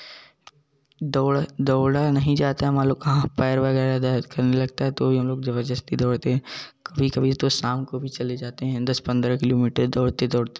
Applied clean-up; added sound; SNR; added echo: none; none; none; none.